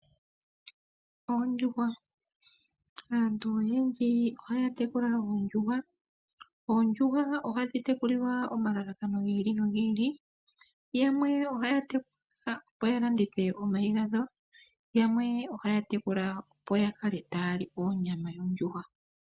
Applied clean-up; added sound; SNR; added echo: none; none; none; none.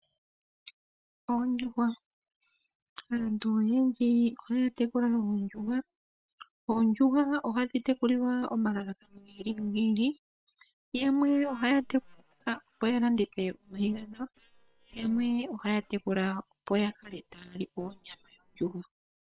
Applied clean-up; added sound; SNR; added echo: neural separator model SepFormer WHAM!.